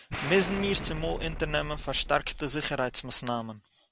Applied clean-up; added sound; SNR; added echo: none; Explosion; 8 dB; none.